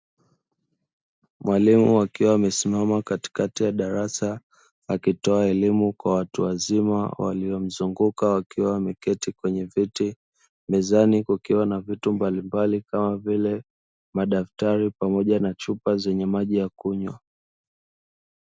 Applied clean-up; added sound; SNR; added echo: none; none; none; none.